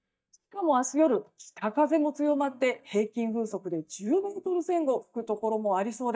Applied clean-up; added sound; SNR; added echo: neural mask model DeepFilterNet 3.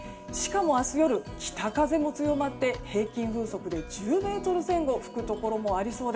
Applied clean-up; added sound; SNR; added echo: none; Wind chime; 19 dB; reverberation time 1.1 s.